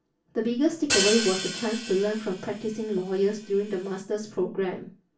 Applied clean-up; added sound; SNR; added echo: none; Hi-hat; 5 dB; reverberation time 0.3 s.